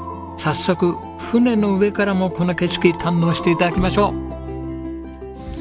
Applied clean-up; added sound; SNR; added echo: none; none; none; none.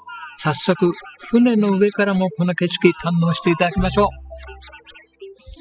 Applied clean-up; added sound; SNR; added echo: classical method spectral subtraction.